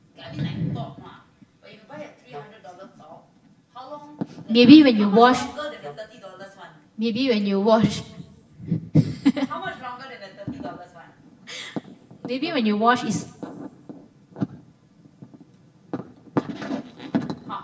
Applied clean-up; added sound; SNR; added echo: none; Wind instrument, woodwind instrument; 19 dB; reverberation time 0.9 s.